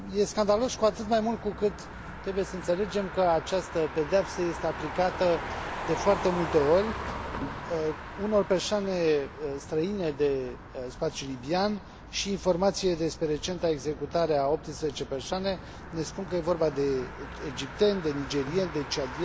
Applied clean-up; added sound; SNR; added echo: none; Motor vehicle (road); 11 dB; none.